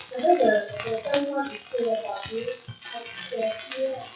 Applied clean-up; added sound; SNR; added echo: classical method WPE with log-MMSE.